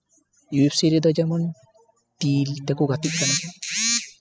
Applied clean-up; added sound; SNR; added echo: classical method spectral subtraction.